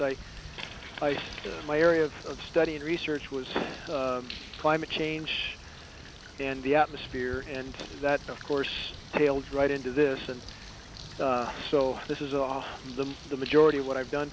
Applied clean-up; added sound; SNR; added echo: none; Bird; 15 dB; none.